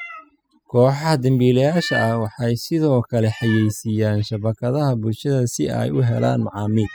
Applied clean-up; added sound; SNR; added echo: classical method spectral subtraction.